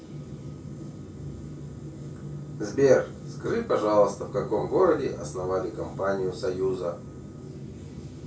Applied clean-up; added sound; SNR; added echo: none; none; none; reverberation time 0.2 s.